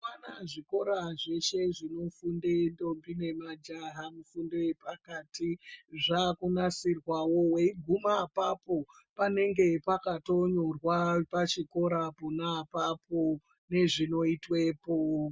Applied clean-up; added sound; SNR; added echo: none; none; none; none.